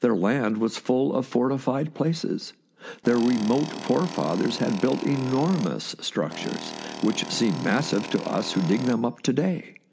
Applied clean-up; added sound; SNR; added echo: none; Tools; 12 dB; none.